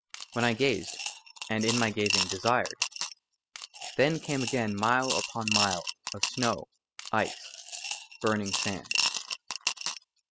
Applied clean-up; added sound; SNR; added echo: classical method spectral subtraction.